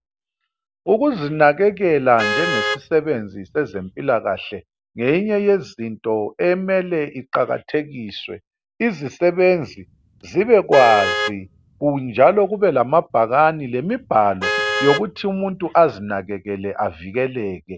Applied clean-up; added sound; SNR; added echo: none; Vehicle horn, car horn, honking; 9 dB; none.